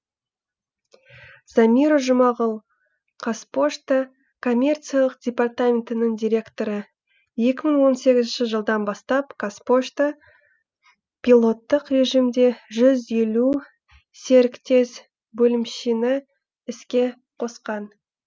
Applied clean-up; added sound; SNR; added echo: none; none; none; none.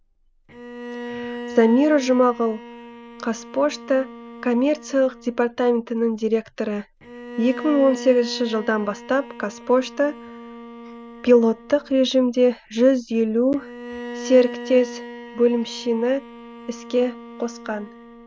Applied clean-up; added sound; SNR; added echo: none; Bowed string instrument; 15 dB; none.